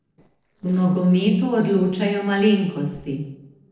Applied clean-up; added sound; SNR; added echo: neural separator model SepFormer DNS4.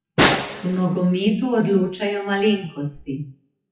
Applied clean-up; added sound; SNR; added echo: classical method WPE with log-MMSE.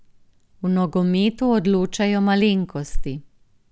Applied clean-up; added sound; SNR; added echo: none; none; none; none.